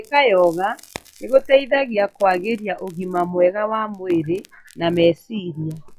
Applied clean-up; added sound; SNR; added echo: classical method log-MMSE.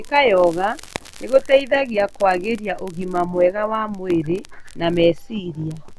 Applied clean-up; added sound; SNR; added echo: none; Crackle; 15 dB; none.